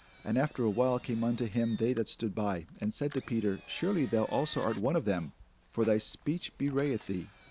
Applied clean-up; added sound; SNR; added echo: none; Engine; 15 dB; none.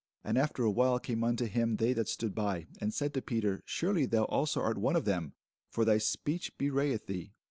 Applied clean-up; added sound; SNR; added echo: none; none; none; none.